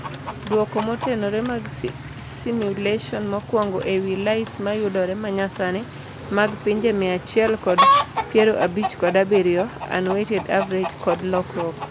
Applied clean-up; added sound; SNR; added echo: none; Chicken, rooster; 6 dB; none.